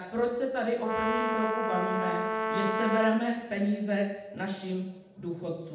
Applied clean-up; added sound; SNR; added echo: none; Brass instrument; 0 dB; reverberation time 0.8 s.